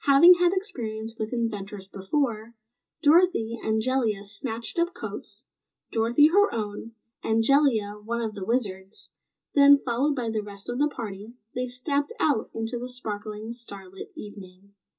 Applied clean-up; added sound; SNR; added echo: none; none; none; reverberation time 0.2 s.